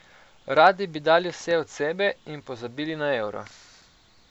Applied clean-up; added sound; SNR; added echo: none; none; none; none.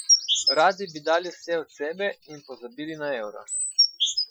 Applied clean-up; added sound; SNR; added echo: classical method Wiener filter.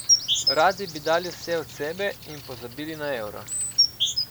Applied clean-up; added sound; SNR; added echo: none; Insect; -1 dB; none.